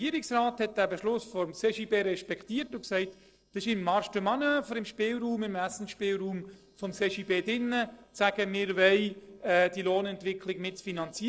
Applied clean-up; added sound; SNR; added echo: neural separator model SepFormer DNS4.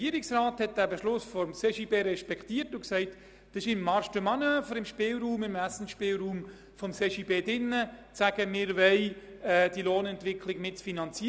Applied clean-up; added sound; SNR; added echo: none; none; none; none.